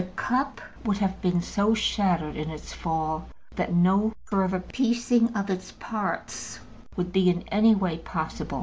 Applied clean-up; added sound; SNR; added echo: none; none; none; none.